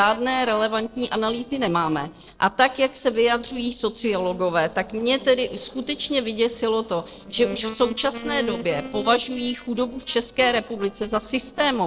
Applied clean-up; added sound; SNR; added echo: neural separator model SepFormer DNS4.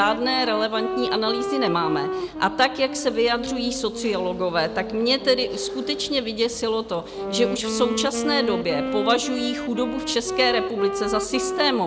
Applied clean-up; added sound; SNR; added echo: none; Wind instrument, woodwind instrument; 5 dB; none.